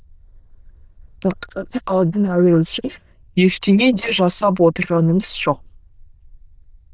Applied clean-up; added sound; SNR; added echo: neural diffusion model UNIVERSE++.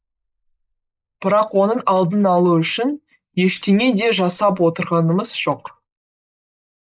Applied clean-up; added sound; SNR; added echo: neural mask model Resemble Enhance denoiser.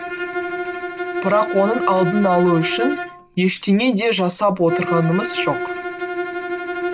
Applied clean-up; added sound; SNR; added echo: none; Bowed string instrument; 6 dB; none.